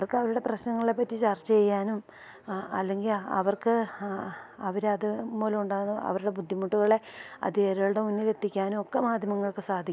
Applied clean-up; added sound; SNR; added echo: none; none; none; none.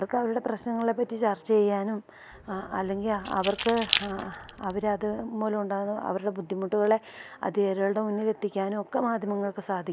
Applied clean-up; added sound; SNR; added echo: none; Keys jangling; 8 dB; none.